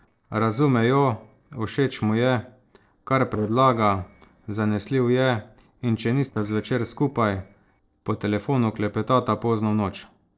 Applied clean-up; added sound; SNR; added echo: neural separator model SepFormer DNS4.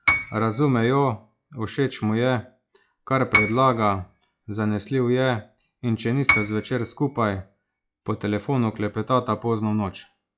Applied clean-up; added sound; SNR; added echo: classical method log-MMSE.